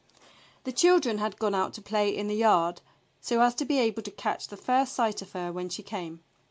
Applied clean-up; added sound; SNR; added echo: none; none; none; none.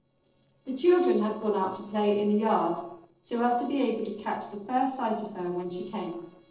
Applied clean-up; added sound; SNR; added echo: neural separator model SepFormer DNS4.